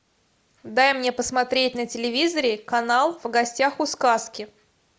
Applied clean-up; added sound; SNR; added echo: none; none; none; none.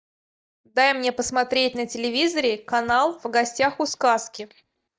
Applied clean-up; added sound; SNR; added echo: neural mask model DeepFilterNet 3.